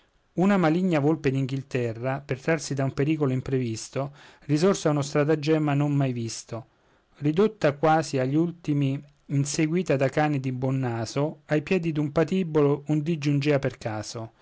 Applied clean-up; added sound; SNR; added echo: none; none; none; none.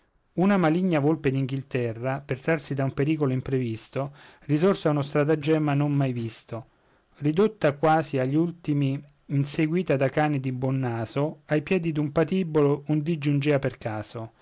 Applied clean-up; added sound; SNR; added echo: neural mask model Resemble Enhance denoiser.